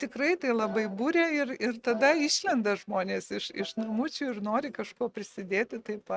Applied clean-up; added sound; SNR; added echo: neural mask model RNNoise.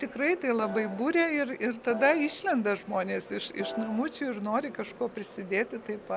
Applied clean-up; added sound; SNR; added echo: none; Piano; 8 dB; none.